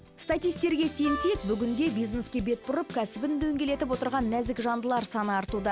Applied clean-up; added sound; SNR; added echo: none; Wind instrument, woodwind instrument; 8 dB; none.